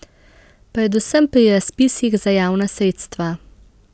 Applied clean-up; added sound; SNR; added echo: none; none; none; none.